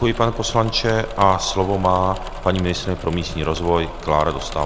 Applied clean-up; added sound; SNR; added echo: none; Engine / Mechanisms; 11 dB; none.